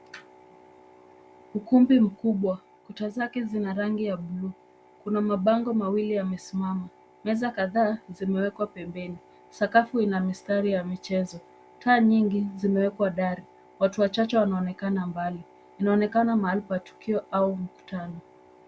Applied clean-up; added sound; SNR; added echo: none; none; none; none.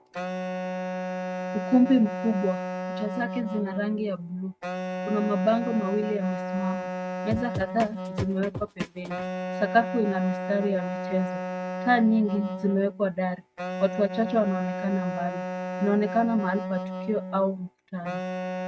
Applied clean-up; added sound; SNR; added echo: neural mask model RNNoise.